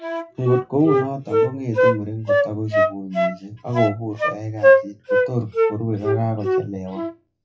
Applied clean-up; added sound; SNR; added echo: classical method WPE with log-MMSE.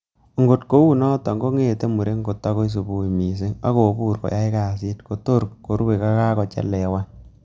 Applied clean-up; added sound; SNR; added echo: none; none; none; none.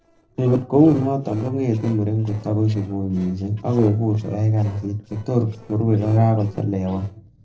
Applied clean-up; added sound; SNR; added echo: neural separator model SepFormer DNS4.